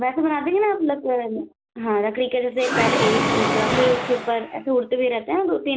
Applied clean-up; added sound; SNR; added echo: none; Mechanisms; 2 dB; none.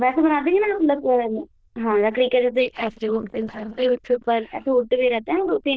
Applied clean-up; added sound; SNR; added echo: neural diffusion model UNIVERSE++.